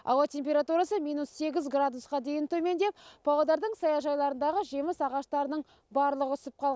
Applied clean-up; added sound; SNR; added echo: none; none; none; none.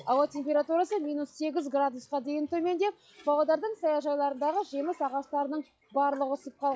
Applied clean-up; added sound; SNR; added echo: classical method log-MMSE.